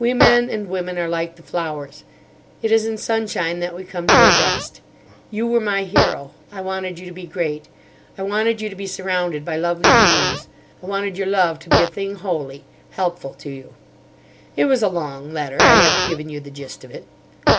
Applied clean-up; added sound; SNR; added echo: none; Fart; 0 dB; none.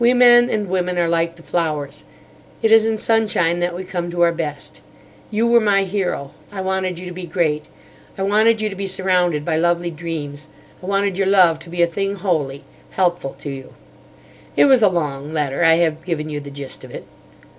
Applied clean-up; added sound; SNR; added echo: none; none; none; none.